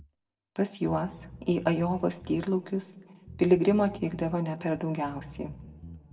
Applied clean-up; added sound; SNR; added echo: none; Bass guitar; 19 dB; reverberation time 1.4 s.